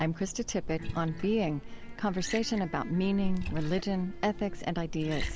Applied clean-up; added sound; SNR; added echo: none; Liquid; 6 dB; none.